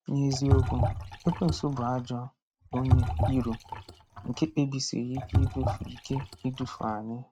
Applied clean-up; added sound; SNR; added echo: neural mask model RNNoise.